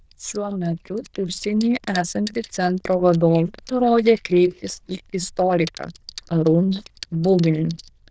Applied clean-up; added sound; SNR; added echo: neural diffusion model UNIVERSE++.